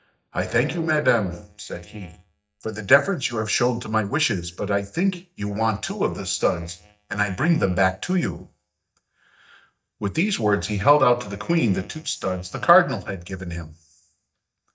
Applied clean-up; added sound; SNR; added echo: neural mask model DeepFilterNet 3.